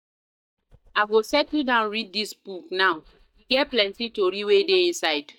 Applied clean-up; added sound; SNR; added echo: neural mask model DeepFilterNet 3.